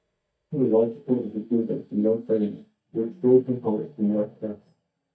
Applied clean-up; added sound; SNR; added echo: neural mask model DeepFilterNet 3.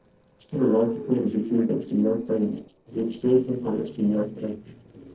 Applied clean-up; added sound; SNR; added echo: neural separator model SepFormer DNS4.